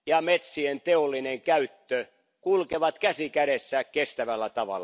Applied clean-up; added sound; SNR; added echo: none; none; none; none.